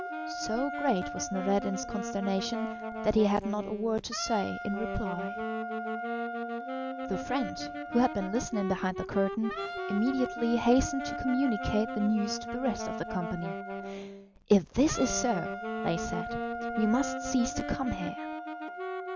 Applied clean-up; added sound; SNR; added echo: none; Wind instrument, woodwind instrument + Wind instrument, woodwind instrument; 5 dB; none.